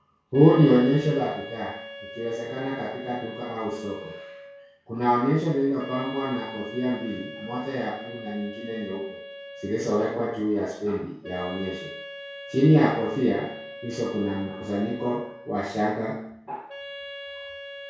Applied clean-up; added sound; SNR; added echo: none; Wind instrument, woodwind instrument; 15 dB; reverberation time 0.6 s.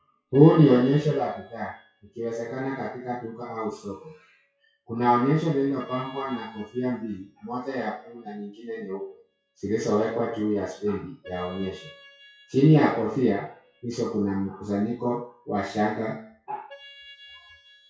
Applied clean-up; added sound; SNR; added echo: classical method WPE with log-MMSE.